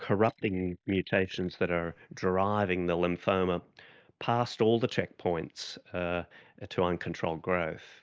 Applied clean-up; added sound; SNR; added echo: neural mask model Resemble Enhance denoiser.